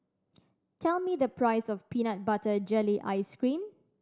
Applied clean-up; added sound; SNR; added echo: none; none; none; none.